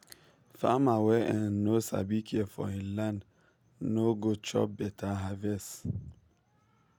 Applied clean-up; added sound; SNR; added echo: none; none; none; none.